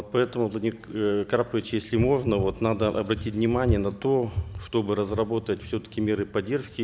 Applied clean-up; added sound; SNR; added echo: none; none; none; none.